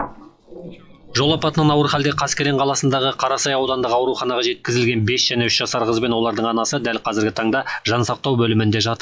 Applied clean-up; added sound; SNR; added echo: classical method log-MMSE.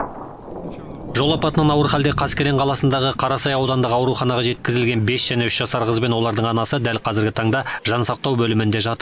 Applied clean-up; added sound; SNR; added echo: none; Thunder; 15 dB; none.